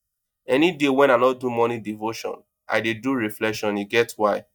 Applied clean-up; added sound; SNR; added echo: neural mask model DeepFilterNet 3.